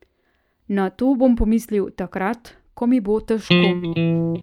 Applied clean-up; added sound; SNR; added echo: neural mask model DeepFilterNet 3.